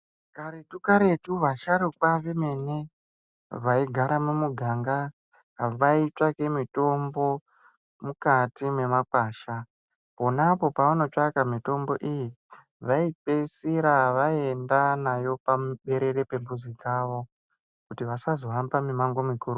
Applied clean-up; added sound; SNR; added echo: none; none; none; none.